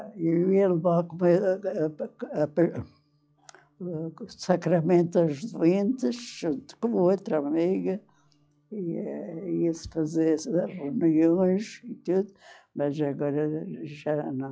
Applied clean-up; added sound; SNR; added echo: classical method log-MMSE.